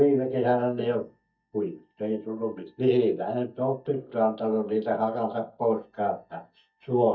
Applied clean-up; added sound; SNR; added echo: neural mask model DeepFilterNet 3.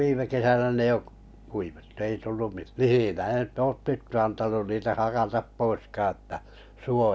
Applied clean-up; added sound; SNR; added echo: none; none; none; none.